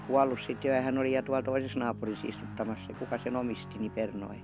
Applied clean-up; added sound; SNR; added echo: none; Guitar; 12 dB; none.